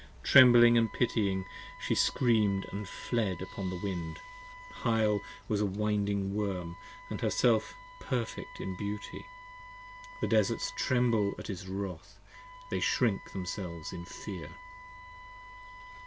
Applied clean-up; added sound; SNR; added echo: none; Wind instrument, woodwind instrument; 18 dB; none.